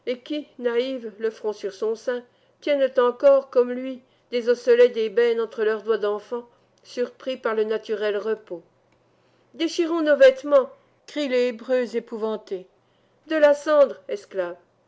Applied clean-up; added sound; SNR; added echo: none; none; none; none.